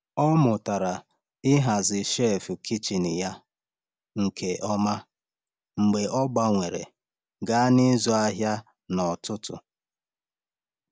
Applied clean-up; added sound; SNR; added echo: none; none; none; none.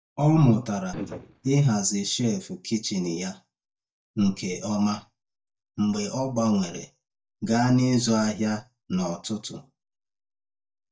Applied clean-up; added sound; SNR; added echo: neural mask model DeepFilterNet 3.